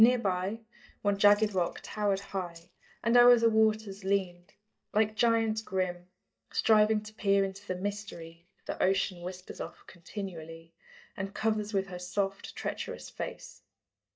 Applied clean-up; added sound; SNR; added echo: neural mask model DeepFilterNet 3.